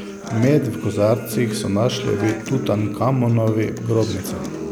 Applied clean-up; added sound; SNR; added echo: none; Acoustic guitar; 8 dB; none.